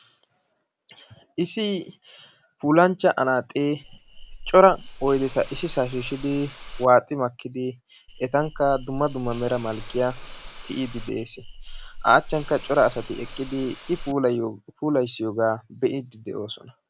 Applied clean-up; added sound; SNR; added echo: none; Hiss / Insect; 12 dB; none.